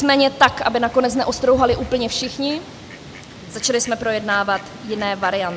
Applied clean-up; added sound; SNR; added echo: none; Fowl; 16 dB; none.